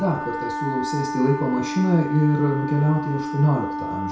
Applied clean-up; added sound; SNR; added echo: none; Wind instrument, woodwind instrument; 6 dB; reverberation time 0.6 s.